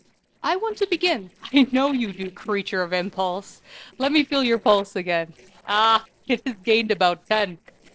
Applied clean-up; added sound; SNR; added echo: neural separator model SepFormer DNS4.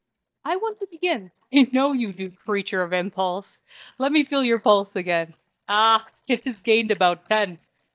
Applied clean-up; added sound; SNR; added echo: neural mask model DeepFilterNet 3.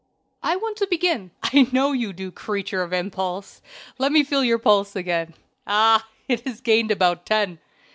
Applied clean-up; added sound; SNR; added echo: none; none; none; none.